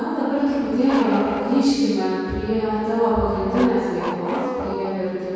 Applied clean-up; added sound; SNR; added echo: none; Bark; 11 dB; reverberation time 2.2 s.